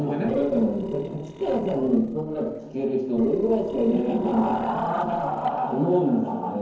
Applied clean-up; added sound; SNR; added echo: neural separator model SepFormer DNS4.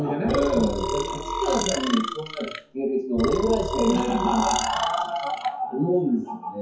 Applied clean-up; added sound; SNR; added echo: classical method WPE with log-MMSE.